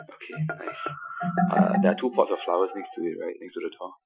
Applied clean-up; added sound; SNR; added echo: classical method Wiener filter.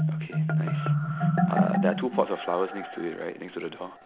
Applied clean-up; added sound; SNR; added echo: none; Marimba, xylophone; -4 dB; none.